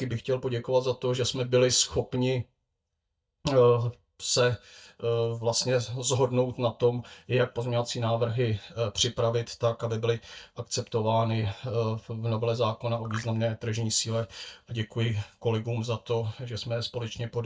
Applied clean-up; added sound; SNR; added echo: neural mask model DeepFilterNet 3.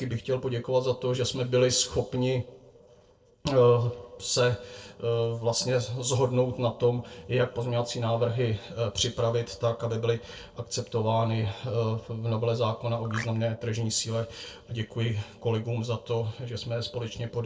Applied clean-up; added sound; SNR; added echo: neural separator model SepFormer DNS4.